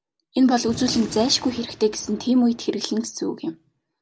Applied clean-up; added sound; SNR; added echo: none; Gunshot, gunfire; 17 dB; none.